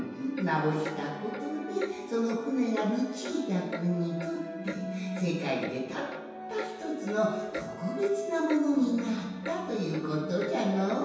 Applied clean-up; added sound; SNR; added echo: none; Clock; 15 dB; reverberation time 1.2 s.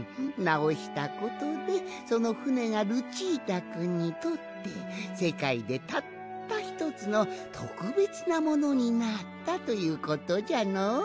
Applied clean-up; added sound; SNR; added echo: none; none; none; none.